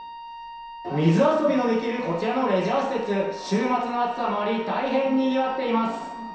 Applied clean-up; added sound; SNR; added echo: none; Wind instrument, woodwind instrument; 14 dB; reverberation time 0.7 s.